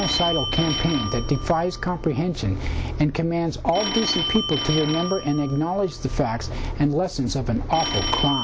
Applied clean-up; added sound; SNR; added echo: none; Telephone; 7 dB; none.